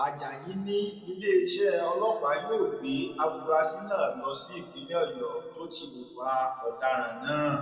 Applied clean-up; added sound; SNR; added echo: none; none; none; reverberation time 1.8 s.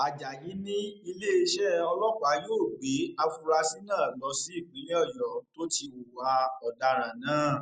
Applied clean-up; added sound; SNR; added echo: none; none; none; none.